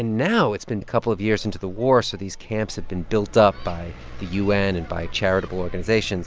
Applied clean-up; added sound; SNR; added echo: none; none; none; none.